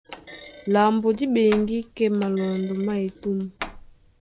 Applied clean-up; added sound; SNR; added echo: none; Thump, thud; 16 dB; none.